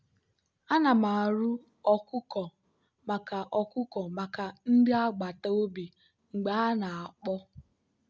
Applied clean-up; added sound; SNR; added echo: none; none; none; none.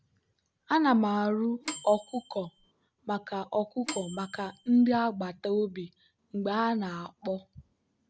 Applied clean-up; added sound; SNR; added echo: none; Microwave oven / Bell; 13 dB; none.